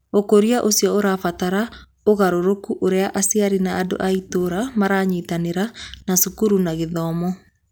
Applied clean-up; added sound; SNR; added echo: none; none; none; none.